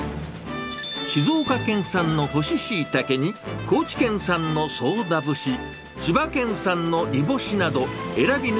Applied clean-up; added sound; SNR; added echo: none; none; none; none.